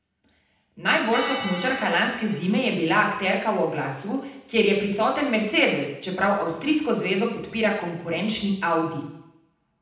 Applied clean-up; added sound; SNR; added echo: none; Organ; 11 dB; reverberation time 0.8 s.